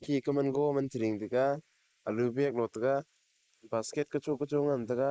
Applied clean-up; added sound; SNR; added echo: neural mask model Resemble Enhance denoiser.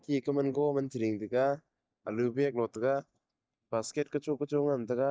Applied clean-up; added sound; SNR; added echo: neural mask model DeepFilterNet 3.